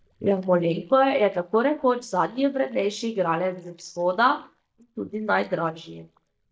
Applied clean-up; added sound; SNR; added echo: neural mask model DeepFilterNet 3.